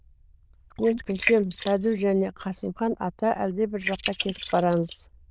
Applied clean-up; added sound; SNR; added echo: neural diffusion model UNIVERSE++.